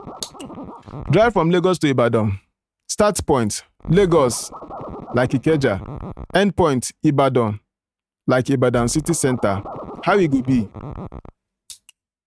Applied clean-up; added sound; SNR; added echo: neural mask model RNNoise.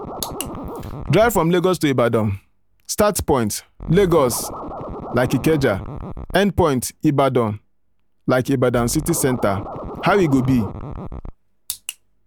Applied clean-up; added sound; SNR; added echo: none; Scratching (performance technique); 13 dB; none.